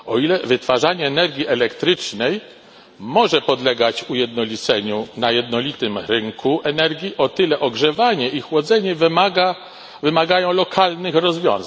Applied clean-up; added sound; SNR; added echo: none; none; none; none.